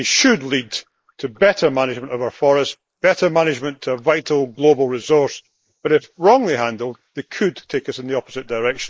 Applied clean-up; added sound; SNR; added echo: neural mask model Resemble Enhance denoiser.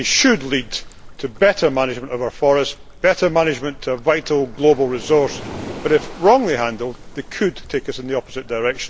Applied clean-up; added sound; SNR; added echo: none; Waves, surf + Trickle, dribble; 16 dB; none.